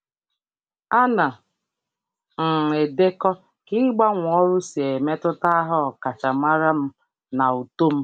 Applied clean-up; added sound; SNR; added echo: none; none; none; none.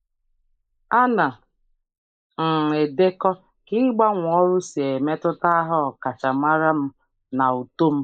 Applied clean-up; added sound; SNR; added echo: neural mask model Resemble Enhance denoiser.